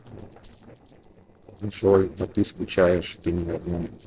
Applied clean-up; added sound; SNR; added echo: neural separator model SepFormer DNS4.